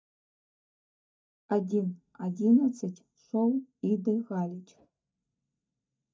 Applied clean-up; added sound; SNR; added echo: neural mask model DeepFilterNet 3.